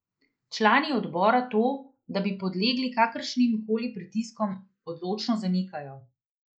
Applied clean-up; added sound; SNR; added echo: neural mask model Resemble Enhance denoiser.